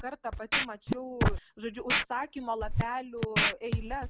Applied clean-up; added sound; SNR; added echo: none; Scratching (performance technique); -5 dB; none.